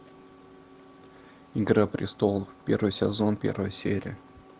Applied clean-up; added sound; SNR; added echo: none; none; none; none.